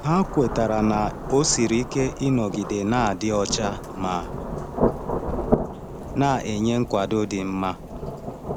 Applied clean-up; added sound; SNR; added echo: none; Rain / Thunderstorm; 5 dB; none.